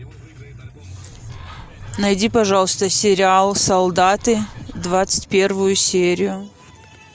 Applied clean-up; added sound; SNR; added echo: none; Bird; 19 dB; none.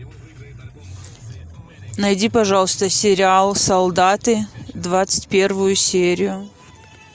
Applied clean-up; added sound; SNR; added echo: none; none; none; none.